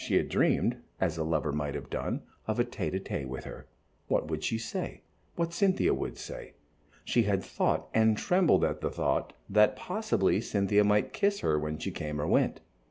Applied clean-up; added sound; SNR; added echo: none; none; none; none.